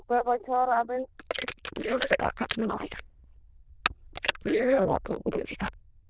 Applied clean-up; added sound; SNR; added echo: neural diffusion model UNIVERSE++.